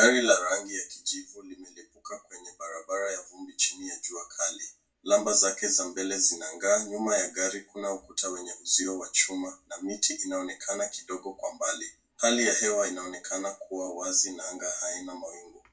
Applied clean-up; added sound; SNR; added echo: none; none; none; reverberation time 0.2 s.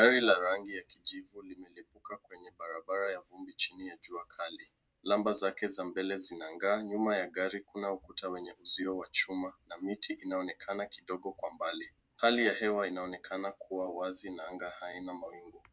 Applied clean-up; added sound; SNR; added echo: none; none; none; none.